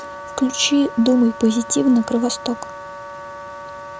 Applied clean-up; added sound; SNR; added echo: none; Wind instrument, woodwind instrument; 14 dB; none.